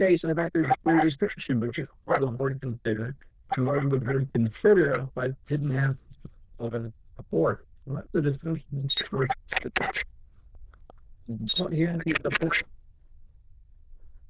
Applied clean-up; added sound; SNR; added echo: neural diffusion model UNIVERSE++.